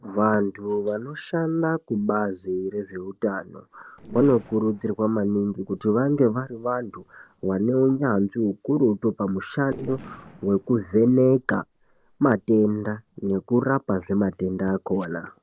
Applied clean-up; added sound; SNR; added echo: neural separator model SepFormer DNS4.